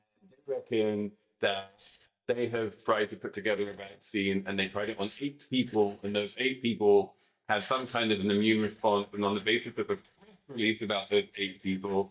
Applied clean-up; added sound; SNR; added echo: neural mask model DeepFilterNet 3.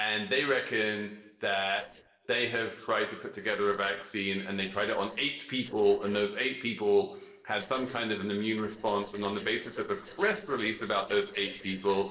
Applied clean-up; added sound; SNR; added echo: neural separator model SepFormer DNS4.